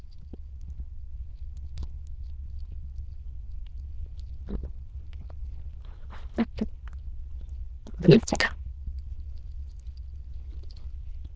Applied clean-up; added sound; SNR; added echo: neural diffusion model UNIVERSE++.